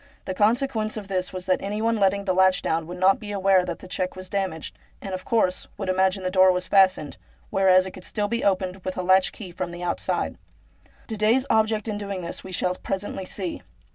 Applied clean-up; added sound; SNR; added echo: none; none; none; none.